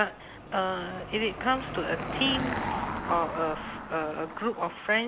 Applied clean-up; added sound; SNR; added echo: none; Car passing by / Engine; 6 dB; none.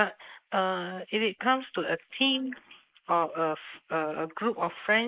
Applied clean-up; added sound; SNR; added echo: neural mask model Resemble Enhance denoiser.